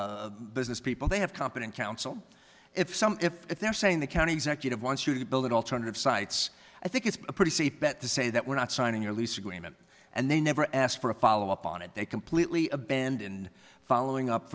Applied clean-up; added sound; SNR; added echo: none; none; none; none.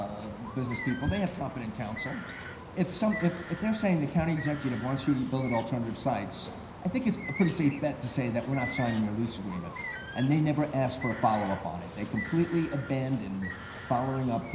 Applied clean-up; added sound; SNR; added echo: none; Bird; 11 dB; reverberation time 0.9 s.